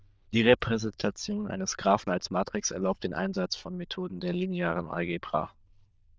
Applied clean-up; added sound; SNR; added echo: neural diffusion model UNIVERSE++.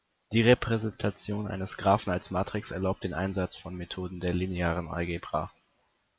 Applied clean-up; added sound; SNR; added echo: none; none; none; none.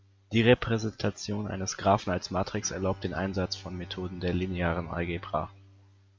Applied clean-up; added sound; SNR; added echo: none; Bowed string instrument; 20 dB; none.